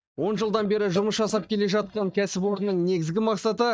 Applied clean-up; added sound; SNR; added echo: neural mask model DeepFilterNet 3.